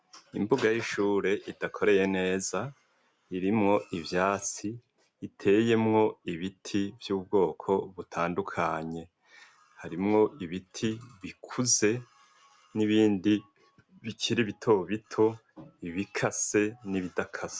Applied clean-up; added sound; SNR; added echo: none; none; none; none.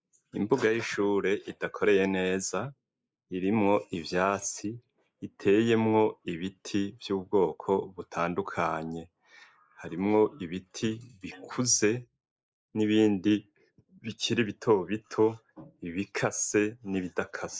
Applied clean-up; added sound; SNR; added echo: neural mask model Resemble Enhance denoiser.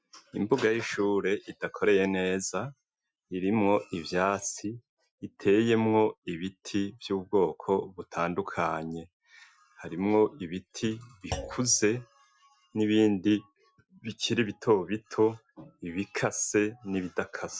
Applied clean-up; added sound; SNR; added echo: classical method Wiener filter.